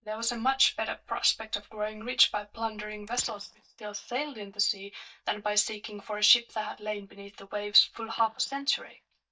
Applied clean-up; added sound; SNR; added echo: neural mask model DeepFilterNet 3.